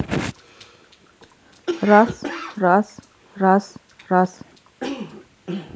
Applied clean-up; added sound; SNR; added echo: none; Cough; 13 dB; none.